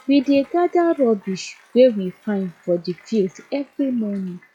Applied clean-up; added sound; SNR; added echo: classical method log-MMSE.